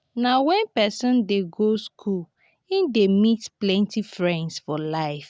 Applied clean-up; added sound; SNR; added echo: none; none; none; none.